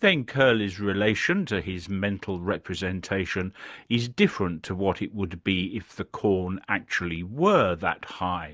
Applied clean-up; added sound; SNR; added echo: none; none; none; none.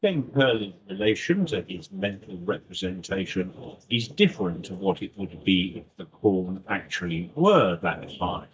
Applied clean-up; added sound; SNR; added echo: neural mask model DeepFilterNet 3.